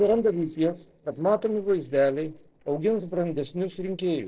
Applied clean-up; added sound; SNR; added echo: neural separator model SepFormer DNS4.